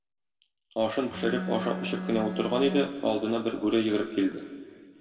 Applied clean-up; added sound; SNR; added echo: none; Bowed string instrument; 7 dB; reverberation time 1.7 s.